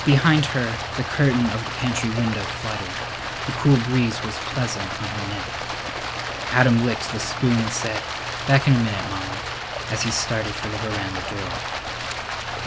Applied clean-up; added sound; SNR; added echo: none; Stream; 5 dB; none.